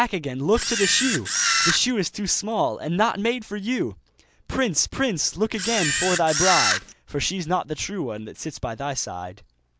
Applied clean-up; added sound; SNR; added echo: none; Camera; -2 dB; none.